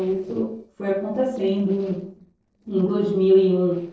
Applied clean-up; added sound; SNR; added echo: neural separator model SepFormer DNS4.